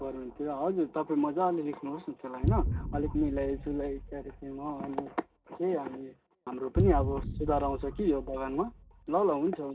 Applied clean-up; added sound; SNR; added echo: none; Boom; 5 dB; reverberation time 0.3 s.